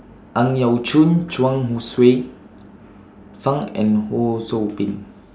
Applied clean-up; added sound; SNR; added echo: none; none; none; none.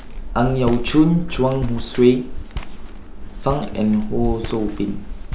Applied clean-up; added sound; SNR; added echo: none; Walk, footsteps; 6 dB; none.